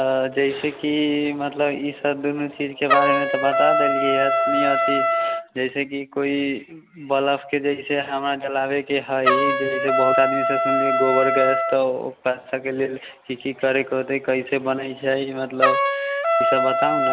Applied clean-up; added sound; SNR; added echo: none; Trumpet; 1 dB; none.